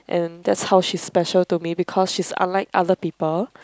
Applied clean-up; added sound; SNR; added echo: none; none; none; none.